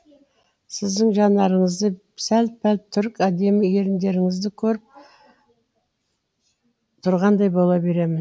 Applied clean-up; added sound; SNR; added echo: none; none; none; none.